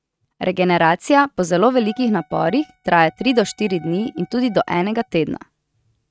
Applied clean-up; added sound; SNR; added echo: neural mask model RNNoise.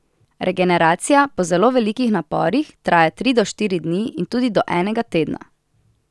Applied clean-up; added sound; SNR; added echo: none; none; none; none.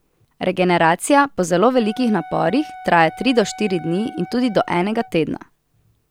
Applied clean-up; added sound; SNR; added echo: none; Wind instrument, woodwind instrument; 18 dB; none.